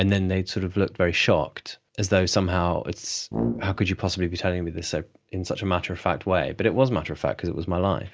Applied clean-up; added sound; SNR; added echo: none; Brass instrument; 5 dB; none.